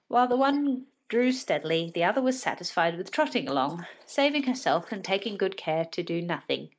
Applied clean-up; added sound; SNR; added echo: neural mask model Resemble Enhance denoiser.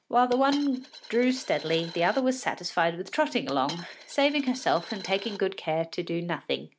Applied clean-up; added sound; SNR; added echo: none; Coin (dropping); 16 dB; none.